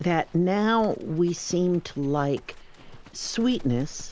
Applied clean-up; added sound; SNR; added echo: none; Livestock, farm animals, working animals; 17 dB; none.